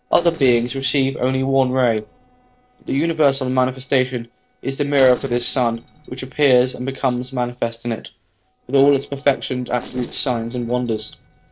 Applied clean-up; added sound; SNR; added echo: neural separator model SepFormer DNS4.